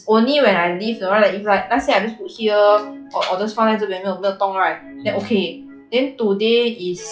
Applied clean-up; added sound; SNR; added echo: classical method log-MMSE.